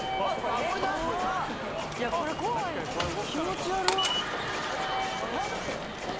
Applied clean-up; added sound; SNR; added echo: none; Walk, footsteps / Subway, metro, underground; 3 dB; none.